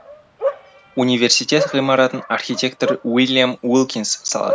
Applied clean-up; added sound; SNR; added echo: none; Bark; 9 dB; none.